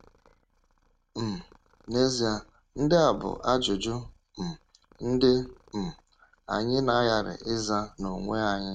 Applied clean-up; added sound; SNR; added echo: neural mask model RNNoise.